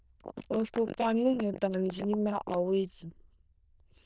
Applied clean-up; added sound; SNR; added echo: neural diffusion model UNIVERSE++.